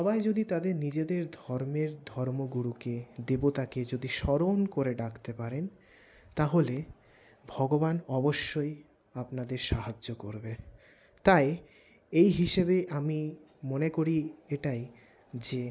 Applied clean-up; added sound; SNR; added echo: none; none; none; none.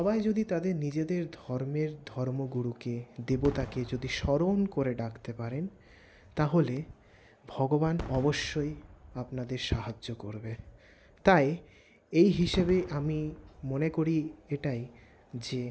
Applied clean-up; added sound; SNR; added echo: none; Fireworks; 18 dB; none.